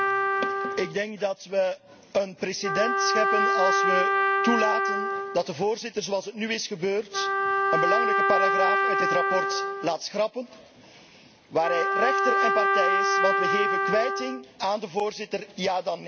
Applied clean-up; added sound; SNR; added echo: none; Trumpet; -3 dB; none.